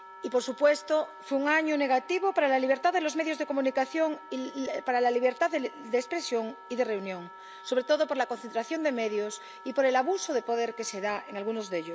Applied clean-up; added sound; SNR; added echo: none; Wind instrument, woodwind instrument; 18 dB; none.